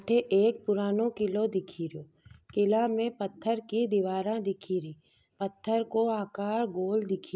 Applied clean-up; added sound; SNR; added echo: none; none; none; none.